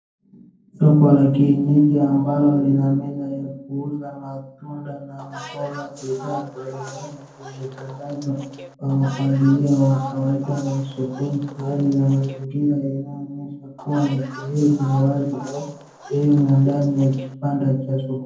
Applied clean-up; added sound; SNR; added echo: neural separator model SepFormer DNS4.